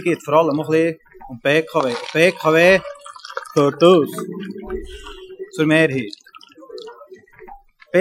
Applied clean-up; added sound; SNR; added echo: classical method Wiener filter.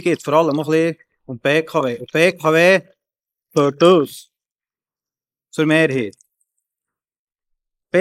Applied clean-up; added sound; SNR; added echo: neural mask model Resemble Enhance denoiser.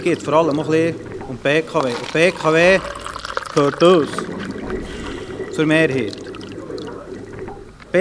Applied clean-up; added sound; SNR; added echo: none; Sink (filling or washing); 10 dB; none.